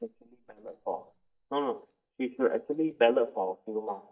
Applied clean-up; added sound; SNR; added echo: neural mask model DeepFilterNet 3.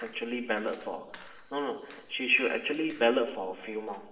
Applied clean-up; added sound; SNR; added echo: neural separator model SepFormer DNS4.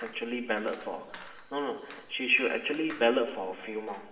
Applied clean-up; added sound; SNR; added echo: none; Chink, clink; 20 dB; reverberation time 1.1 s.